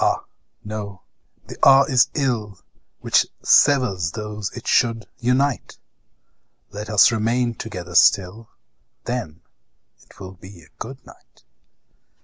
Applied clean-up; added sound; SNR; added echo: none; none; none; none.